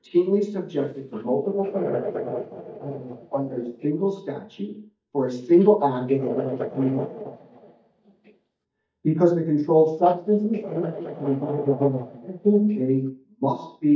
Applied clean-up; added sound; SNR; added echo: neural mask model DeepFilterNet 3.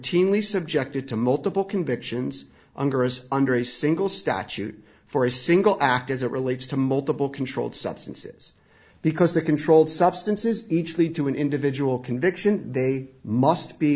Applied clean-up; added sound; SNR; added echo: none; none; none; none.